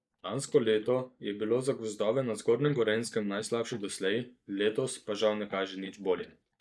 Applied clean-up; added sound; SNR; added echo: neural mask model DeepFilterNet 3.